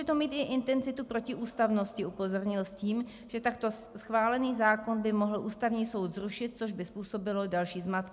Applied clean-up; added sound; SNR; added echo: none; none; none; none.